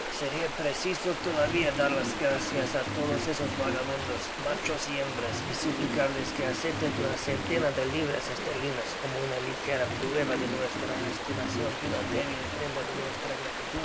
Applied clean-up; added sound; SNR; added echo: none; Stream + Organ; 1 dB; none.